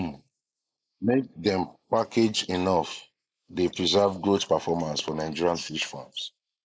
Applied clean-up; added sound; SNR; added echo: neural mask model Resemble Enhance denoiser.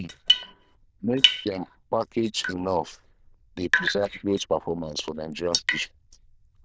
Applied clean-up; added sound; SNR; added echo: neural diffusion model UNIVERSE++.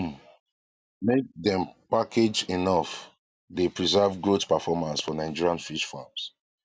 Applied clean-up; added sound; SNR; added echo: none; none; none; none.